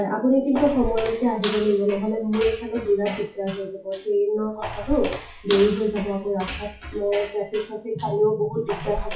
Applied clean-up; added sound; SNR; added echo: classical method WPE with log-MMSE.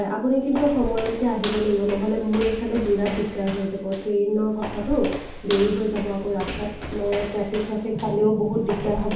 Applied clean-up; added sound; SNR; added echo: none; Walk, footsteps; 10 dB; reverberation time 0.6 s.